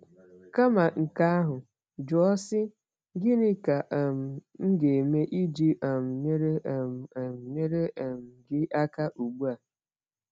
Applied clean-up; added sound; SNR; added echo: none; none; none; none.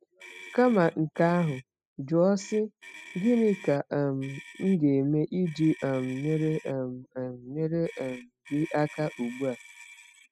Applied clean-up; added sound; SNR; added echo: classical method spectral subtraction.